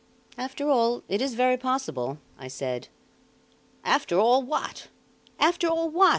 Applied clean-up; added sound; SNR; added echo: none; none; none; none.